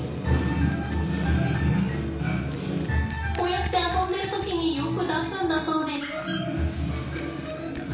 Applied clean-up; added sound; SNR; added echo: none; Crushing; 20 dB; reverberation time 0.6 s.